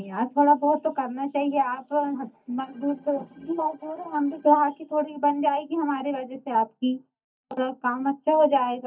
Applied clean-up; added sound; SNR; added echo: neural mask model DeepFilterNet 3.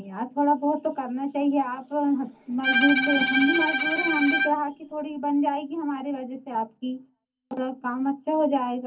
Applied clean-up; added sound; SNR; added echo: none; Bowed string instrument; 0 dB; reverberation time 0.4 s.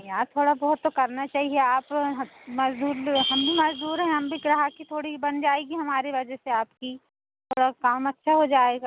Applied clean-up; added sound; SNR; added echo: none; none; none; none.